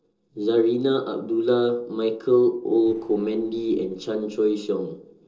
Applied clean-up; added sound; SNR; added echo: neural separator model SepFormer DNS4.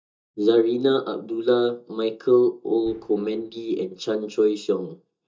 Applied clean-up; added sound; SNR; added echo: neural mask model DeepFilterNet 3.